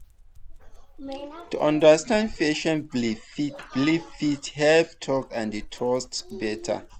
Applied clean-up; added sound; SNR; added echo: none; Dog; 20 dB; none.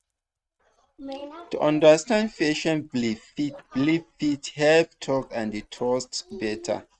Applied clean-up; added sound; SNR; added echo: neural mask model RNNoise.